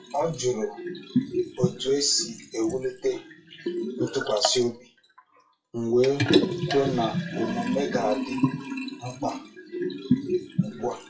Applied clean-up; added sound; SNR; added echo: classical method WPE with log-MMSE.